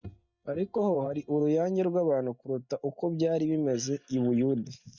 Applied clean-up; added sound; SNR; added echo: neural mask model DeepFilterNet 3.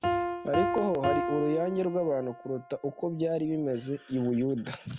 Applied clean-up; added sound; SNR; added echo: none; Piano; 5 dB; none.